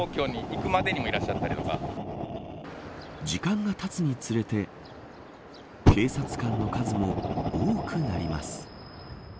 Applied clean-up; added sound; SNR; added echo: none; Fire; 1 dB; none.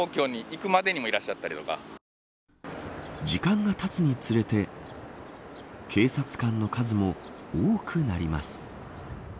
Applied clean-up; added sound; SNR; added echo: none; none; none; none.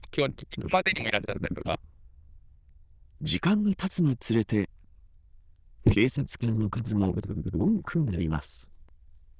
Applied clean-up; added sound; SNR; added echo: neural diffusion model UNIVERSE++.